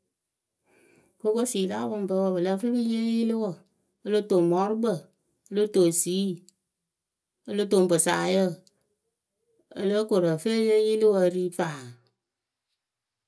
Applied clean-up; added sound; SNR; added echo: none; none; none; none.